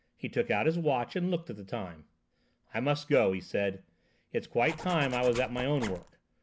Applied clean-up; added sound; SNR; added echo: none; Zipper (clothing); 12 dB; none.